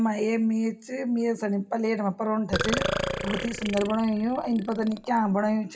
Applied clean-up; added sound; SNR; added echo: none; Burping, eructation; 6 dB; reverberation time 0.3 s.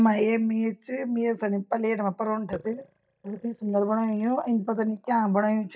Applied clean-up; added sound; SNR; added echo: neural mask model DeepFilterNet 3.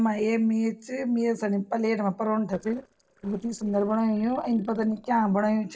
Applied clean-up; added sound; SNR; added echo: neural separator model SepFormer DNS4.